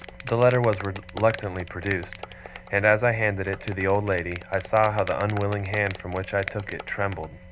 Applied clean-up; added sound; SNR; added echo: none; Clapping; 11 dB; none.